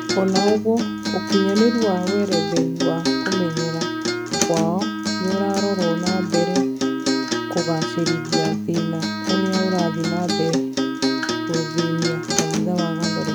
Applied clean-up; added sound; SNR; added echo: none; Acoustic guitar; 0 dB; none.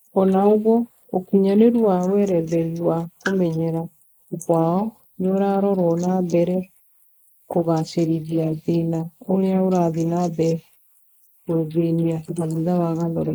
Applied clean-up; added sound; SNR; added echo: neural mask model Resemble Enhance denoiser.